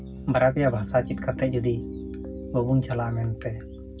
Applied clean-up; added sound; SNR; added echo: none; Piano; 10 dB; reverberation time 0.4 s.